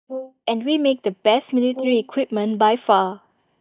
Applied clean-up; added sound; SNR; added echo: neural mask model DeepFilterNet 3.